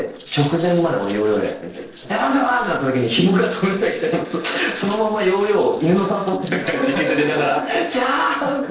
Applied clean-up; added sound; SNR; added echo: neural separator model SepFormer DNS4.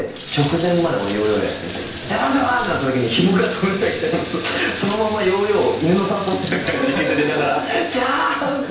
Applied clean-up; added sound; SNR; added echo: none; Bathtub (filling or washing) / Water tap, faucet; 12 dB; reverberation time 0.5 s.